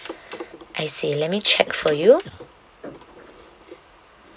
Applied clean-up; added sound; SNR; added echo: none; Cough; 18 dB; none.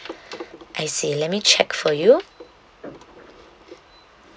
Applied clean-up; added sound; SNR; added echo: none; none; none; none.